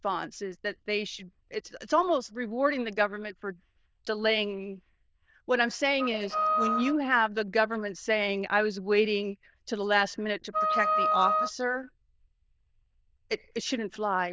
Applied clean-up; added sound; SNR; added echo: neural diffusion model UNIVERSE++.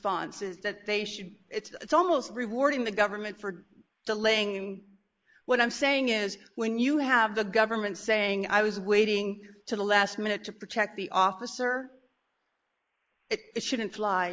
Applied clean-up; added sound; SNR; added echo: neural mask model Resemble Enhance denoiser.